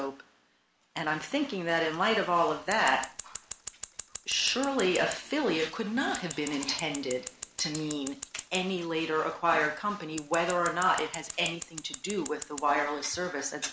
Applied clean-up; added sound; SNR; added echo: none; Scissors; 12 dB; none.